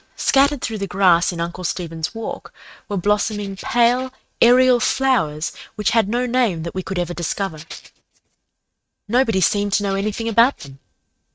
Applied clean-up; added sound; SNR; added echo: neural mask model RNNoise.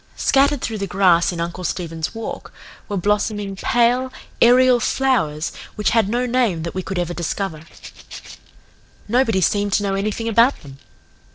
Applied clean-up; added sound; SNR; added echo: neural separator model SepFormer DNS4.